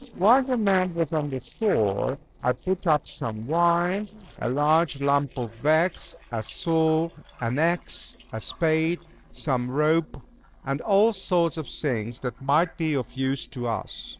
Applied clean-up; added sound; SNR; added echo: neural separator model SepFormer DNS4.